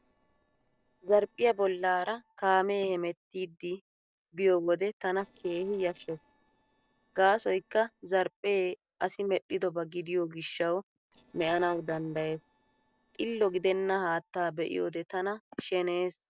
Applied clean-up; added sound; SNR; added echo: neural separator model SepFormer DNS4.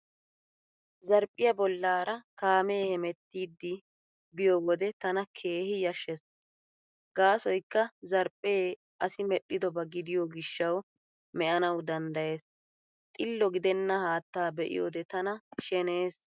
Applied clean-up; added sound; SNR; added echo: none; none; none; none.